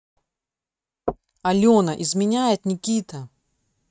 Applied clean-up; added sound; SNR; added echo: neural mask model RNNoise.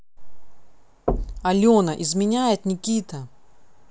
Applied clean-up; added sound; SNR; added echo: none; Knock; 9 dB; none.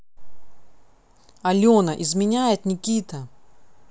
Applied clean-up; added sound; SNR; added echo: none; none; none; none.